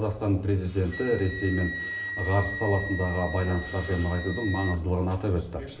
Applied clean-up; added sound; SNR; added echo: none; Wind instrument, woodwind instrument; 10 dB; reverberation time 0.6 s.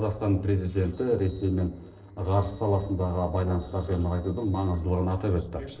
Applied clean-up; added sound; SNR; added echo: neural separator model SepFormer DNS4.